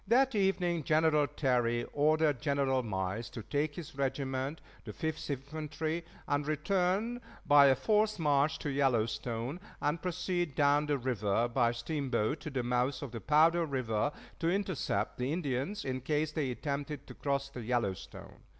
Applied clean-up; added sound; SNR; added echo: none; none; none; none.